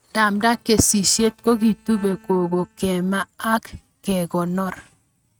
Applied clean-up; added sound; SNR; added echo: neural mask model RNNoise.